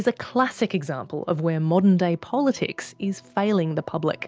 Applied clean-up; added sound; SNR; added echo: none; none; none; none.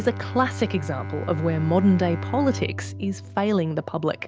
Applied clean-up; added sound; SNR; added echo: none; Bowed string instrument; 8 dB; none.